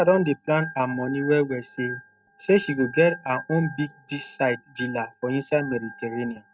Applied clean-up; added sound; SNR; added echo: neural mask model RNNoise.